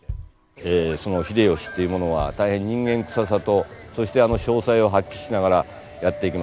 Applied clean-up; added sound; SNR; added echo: none; Bass drum; 18 dB; none.